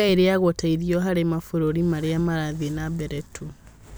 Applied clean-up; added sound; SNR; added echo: none; none; none; none.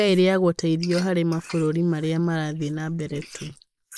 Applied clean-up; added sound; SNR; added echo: neural mask model Resemble Enhance denoiser.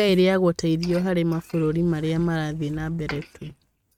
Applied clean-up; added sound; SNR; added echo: neural mask model RNNoise.